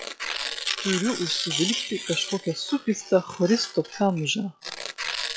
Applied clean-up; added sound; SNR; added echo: classical method log-MMSE.